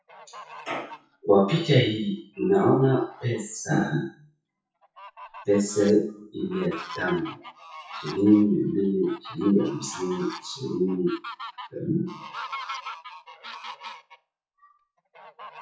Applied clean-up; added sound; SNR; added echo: classical method WPE with log-MMSE.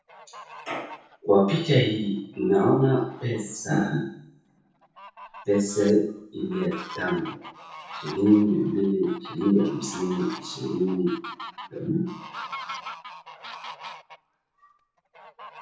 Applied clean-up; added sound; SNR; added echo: none; Fowl; 16 dB; reverberation time 0.6 s.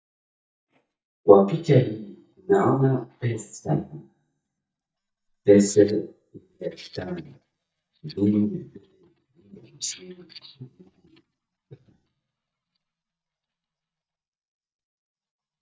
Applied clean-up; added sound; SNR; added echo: neural mask model DeepFilterNet 3.